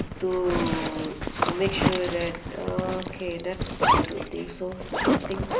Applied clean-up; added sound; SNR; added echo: none; Zipper (clothing); -3 dB; reverberation time 0.5 s.